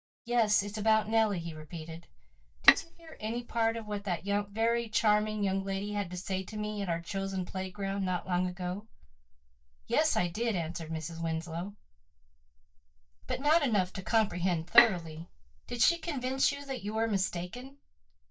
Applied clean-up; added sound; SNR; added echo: neural mask model DeepFilterNet 3.